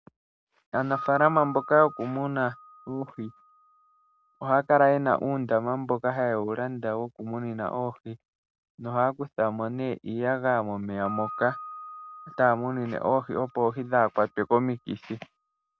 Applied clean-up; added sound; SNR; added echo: none; Piano; 18 dB; none.